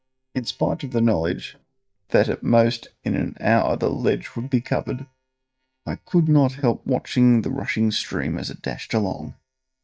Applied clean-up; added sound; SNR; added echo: neural mask model DeepFilterNet 3.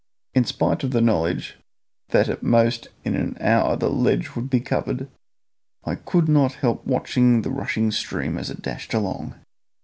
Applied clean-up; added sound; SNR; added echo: none; none; none; none.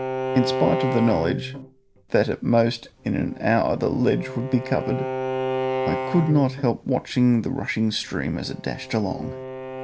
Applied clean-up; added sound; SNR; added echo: none; Bowed string instrument; 7 dB; none.